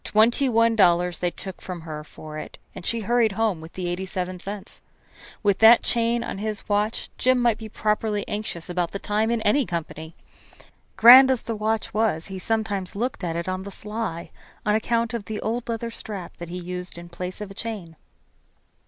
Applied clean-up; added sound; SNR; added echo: neural mask model Resemble Enhance denoiser.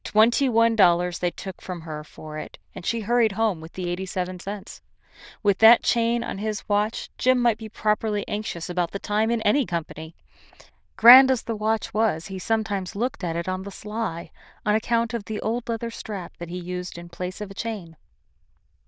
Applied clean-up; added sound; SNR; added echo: neural diffusion model UNIVERSE++.